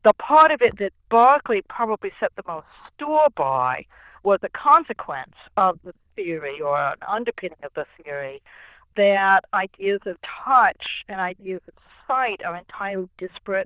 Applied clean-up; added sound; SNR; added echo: neural diffusion model UNIVERSE++.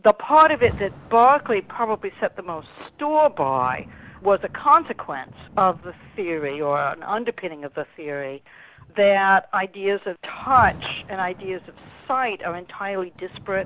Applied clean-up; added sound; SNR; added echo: none; Rain; 20 dB; none.